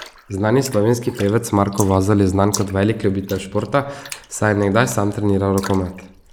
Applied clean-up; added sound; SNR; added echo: neural mask model Resemble Enhance denoiser.